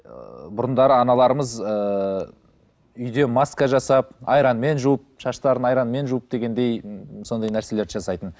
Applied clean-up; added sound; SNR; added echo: none; none; none; none.